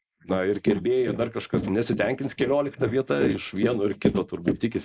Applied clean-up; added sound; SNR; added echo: neural mask model Resemble Enhance denoiser.